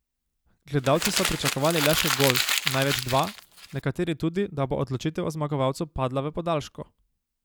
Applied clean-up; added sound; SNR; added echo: none; Crumpling, crinkling; 1 dB; none.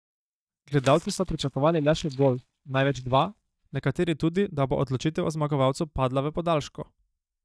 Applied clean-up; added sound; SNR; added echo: neural mask model DeepFilterNet 3.